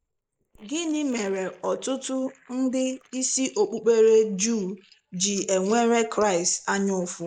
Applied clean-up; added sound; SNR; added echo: neural mask model Resemble Enhance denoiser.